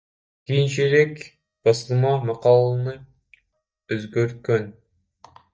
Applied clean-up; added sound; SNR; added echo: neural mask model DeepFilterNet 3.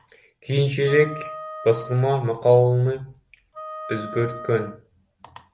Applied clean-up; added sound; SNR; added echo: none; Wind instrument, woodwind instrument; 15 dB; none.